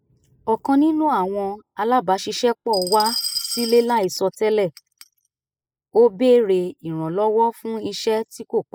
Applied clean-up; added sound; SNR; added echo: classical method spectral subtraction.